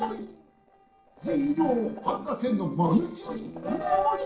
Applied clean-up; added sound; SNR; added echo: neural separator model SepFormer DNS4.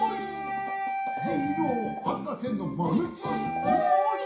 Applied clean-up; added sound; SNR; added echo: none; Wind instrument, woodwind instrument; 5 dB; reverberation time 0.5 s.